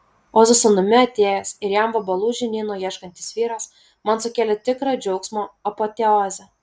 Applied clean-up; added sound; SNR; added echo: none; none; none; none.